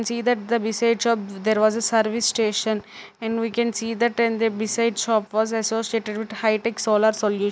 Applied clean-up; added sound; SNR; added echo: none; none; none; none.